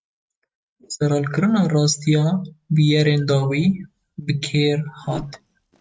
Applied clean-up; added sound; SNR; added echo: neural mask model RNNoise.